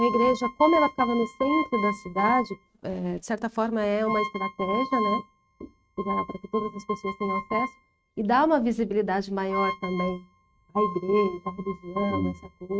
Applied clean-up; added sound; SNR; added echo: neural mask model RNNoise.